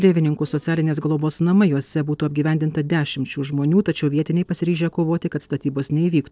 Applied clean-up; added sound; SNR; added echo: neural separator model SepFormer DNS4.